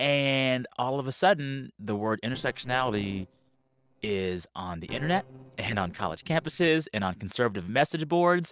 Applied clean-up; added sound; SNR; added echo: neural separator model SepFormer DNS4.